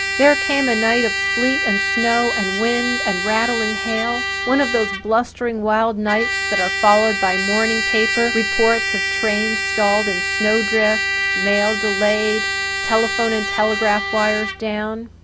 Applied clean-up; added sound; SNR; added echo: none; Trumpet; 1 dB; none.